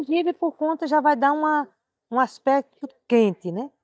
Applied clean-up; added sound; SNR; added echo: neural mask model DeepFilterNet 3.